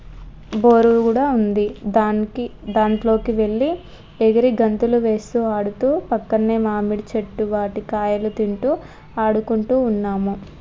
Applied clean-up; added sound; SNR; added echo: none; none; none; none.